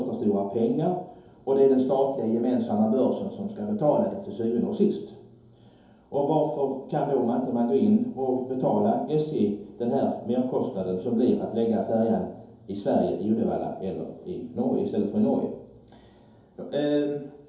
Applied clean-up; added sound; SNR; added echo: none; none; none; reverberation time 2.8 s.